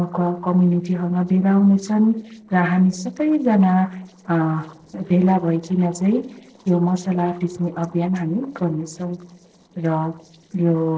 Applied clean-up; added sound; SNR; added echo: neural separator model SepFormer DNS4.